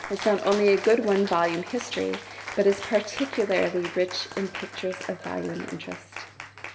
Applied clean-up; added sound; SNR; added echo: none; Cheering; 12 dB; reverberation time 2.0 s.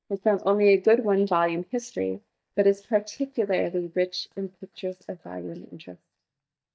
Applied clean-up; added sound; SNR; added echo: neural mask model DeepFilterNet 3.